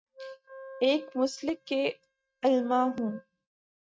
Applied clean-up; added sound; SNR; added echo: neural mask model RNNoise.